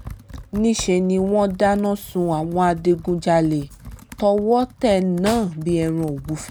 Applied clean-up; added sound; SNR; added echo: none; Computer keyboard + Snare drum; 18 dB; none.